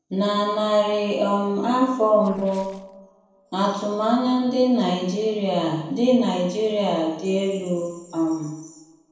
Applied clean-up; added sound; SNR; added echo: neural separator model SepFormer DNS4.